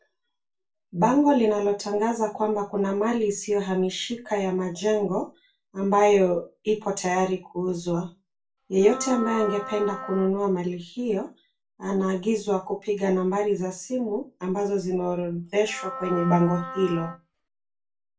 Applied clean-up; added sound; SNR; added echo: none; Wind instrument, woodwind instrument; 11 dB; reverberation time 0.2 s.